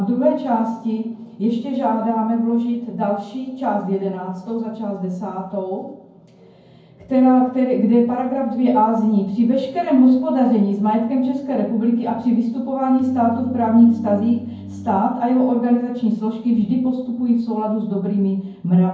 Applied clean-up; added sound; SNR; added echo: none; Organ; 14 dB; reverberation time 0.9 s.